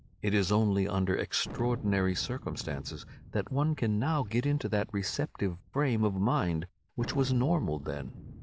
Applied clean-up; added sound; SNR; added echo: none; Thunder; 16 dB; none.